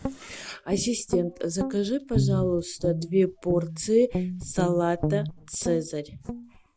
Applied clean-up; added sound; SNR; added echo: none; Guitar; 5 dB; none.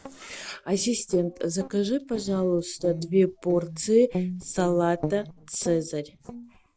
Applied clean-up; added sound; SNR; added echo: neural separator model SepFormer DNS4.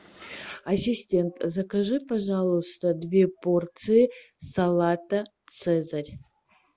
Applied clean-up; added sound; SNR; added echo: none; none; none; none.